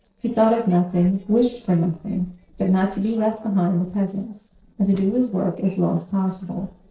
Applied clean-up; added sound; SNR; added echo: neural separator model SepFormer DNS4.